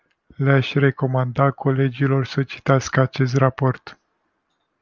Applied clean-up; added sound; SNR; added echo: none; none; none; none.